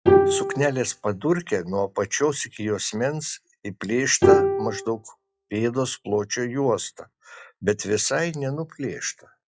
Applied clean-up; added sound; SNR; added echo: classical method log-MMSE.